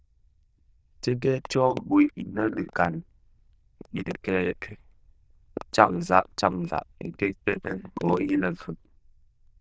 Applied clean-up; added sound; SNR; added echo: neural diffusion model UNIVERSE++.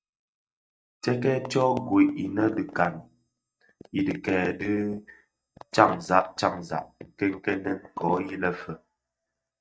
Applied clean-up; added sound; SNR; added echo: neural mask model DeepFilterNet 3.